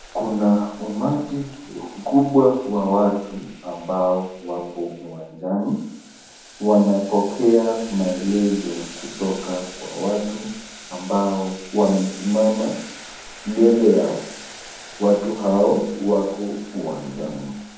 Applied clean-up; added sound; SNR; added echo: none; Boiling; 19 dB; reverberation time 1.2 s.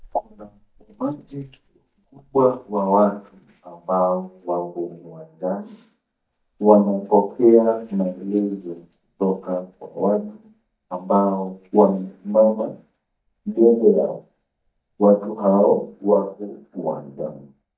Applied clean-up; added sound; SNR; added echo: neural mask model DeepFilterNet 3.